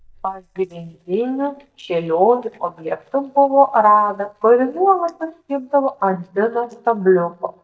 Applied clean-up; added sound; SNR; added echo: neural mask model DeepFilterNet 3.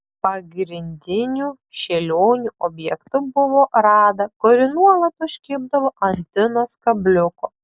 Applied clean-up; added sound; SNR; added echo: none; none; none; none.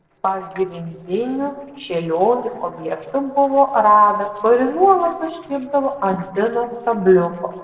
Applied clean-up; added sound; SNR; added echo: neural separator model SepFormer DNS4.